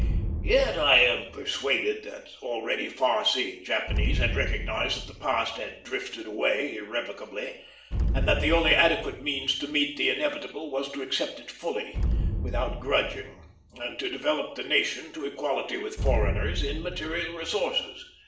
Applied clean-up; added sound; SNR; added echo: none; Explosion; 4 dB; reverberation time 0.5 s.